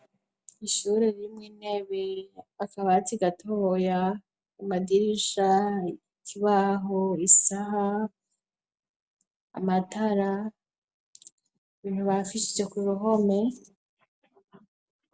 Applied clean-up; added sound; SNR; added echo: none; none; none; none.